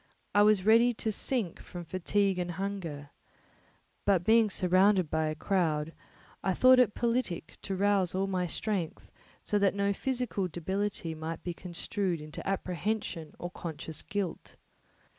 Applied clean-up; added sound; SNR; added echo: none; none; none; none.